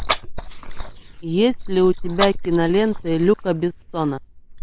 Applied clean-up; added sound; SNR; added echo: neural mask model Resemble Enhance denoiser.